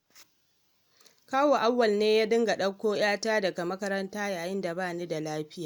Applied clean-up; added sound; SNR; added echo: none; none; none; none.